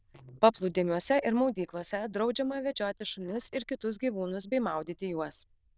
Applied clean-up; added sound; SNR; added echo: neural diffusion model UNIVERSE++.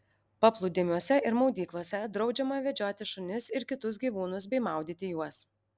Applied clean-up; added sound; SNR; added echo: none; none; none; none.